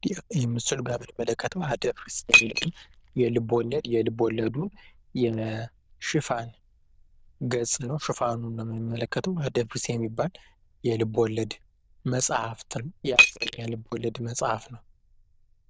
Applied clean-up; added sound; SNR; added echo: neural diffusion model UNIVERSE++.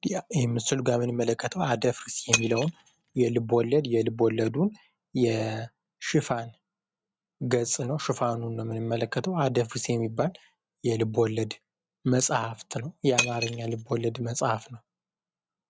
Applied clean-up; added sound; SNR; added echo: neural mask model RNNoise.